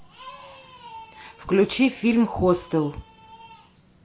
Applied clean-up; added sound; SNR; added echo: none; none; none; none.